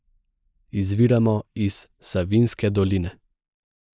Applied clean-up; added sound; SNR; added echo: neural mask model Resemble Enhance denoiser.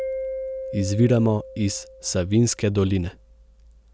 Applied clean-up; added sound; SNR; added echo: none; Mallet percussion; 11 dB; none.